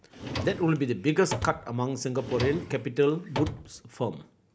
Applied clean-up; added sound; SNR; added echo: none; Drawer open or close; 8 dB; none.